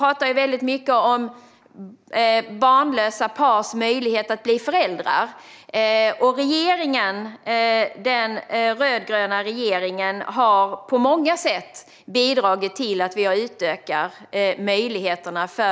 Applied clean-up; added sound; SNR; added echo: none; none; none; none.